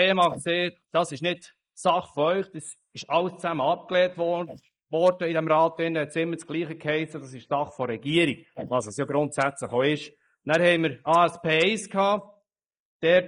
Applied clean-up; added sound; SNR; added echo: neural mask model Resemble Enhance denoiser.